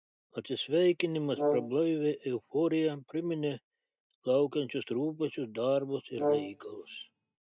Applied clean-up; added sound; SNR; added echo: neural mask model DeepFilterNet 3.